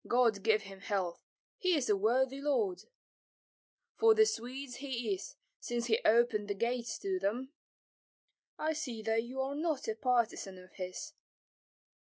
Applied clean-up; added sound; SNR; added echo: none; none; none; none.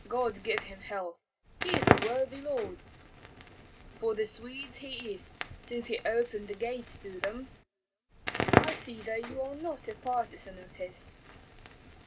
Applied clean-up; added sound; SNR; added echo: none; Crackle; -1 dB; reverberation time 0.2 s.